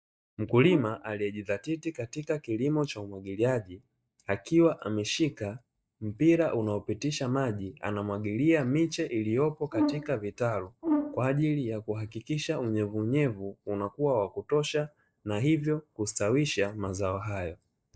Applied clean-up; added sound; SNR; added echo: neural mask model DeepFilterNet 3.